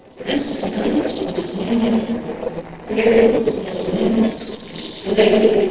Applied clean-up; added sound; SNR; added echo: neural separator model SepFormer DNS4.